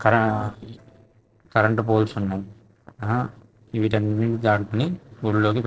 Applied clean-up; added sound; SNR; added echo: neural separator model SepFormer DNS4.